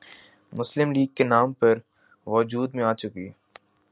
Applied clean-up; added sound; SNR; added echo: none; none; none; none.